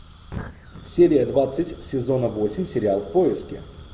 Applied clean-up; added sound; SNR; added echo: none; Fire; 18 dB; none.